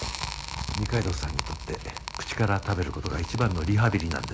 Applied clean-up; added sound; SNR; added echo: none; Motorcycle + Crackle; 7 dB; none.